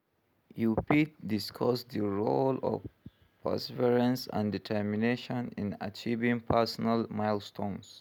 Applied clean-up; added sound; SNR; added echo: none; none; none; none.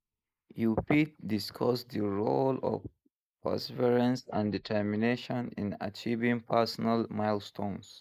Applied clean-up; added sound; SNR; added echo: neural mask model Resemble Enhance denoiser.